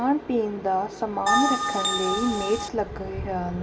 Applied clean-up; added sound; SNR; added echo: none; Bell; -1 dB; reverberation time 2.1 s.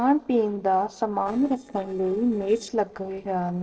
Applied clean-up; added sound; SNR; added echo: neural separator model SepFormer DNS4.